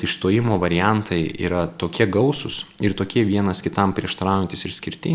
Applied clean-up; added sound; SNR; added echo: none; none; none; none.